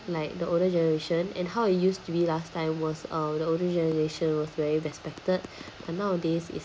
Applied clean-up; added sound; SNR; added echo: none; none; none; none.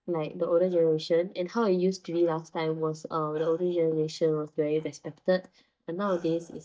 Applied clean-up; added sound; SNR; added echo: neural mask model DeepFilterNet 3.